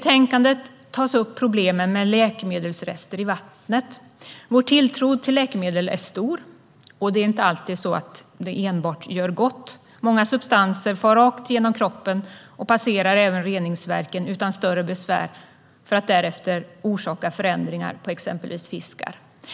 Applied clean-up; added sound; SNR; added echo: none; none; none; none.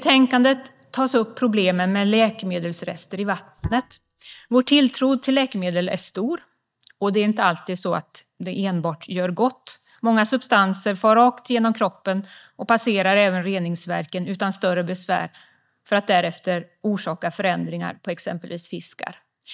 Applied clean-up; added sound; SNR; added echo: neural mask model DeepFilterNet 3.